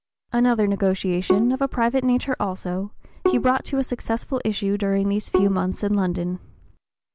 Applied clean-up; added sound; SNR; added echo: none; Bowed string instrument; 6 dB; none.